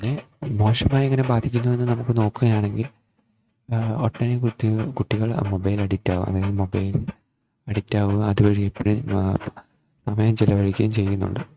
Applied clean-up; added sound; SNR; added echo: neural mask model RNNoise.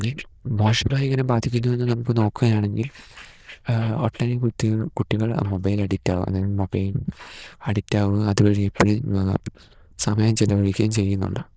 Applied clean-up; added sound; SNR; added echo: neural diffusion model UNIVERSE++.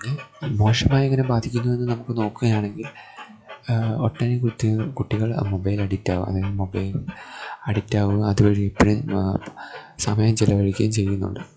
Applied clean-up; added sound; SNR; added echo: classical method log-MMSE.